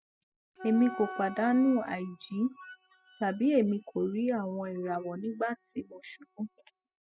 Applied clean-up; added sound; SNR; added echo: classical method spectral subtraction.